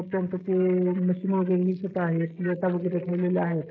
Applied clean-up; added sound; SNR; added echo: neural mask model Resemble Enhance denoiser.